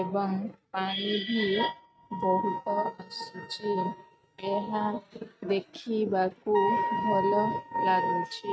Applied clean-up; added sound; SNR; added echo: neural mask model RNNoise.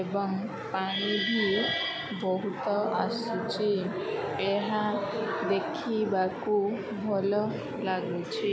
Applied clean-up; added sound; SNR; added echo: none; none; none; none.